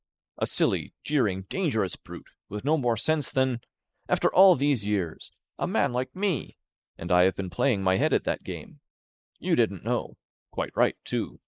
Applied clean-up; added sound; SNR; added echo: neural mask model Resemble Enhance denoiser.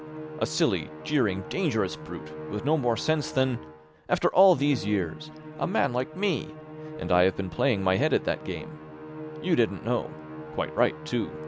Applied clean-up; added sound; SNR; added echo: none; Musical instrument; 12 dB; none.